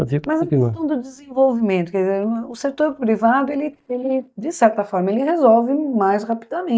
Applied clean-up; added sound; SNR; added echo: neural mask model DeepFilterNet 3.